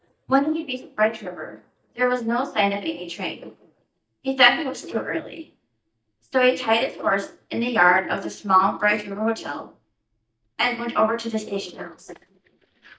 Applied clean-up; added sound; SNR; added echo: neural mask model DeepFilterNet 3.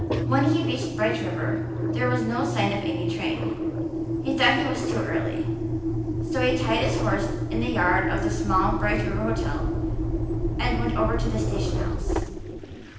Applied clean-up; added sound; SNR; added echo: none; Engine; -2 dB; reverberation time 0.9 s.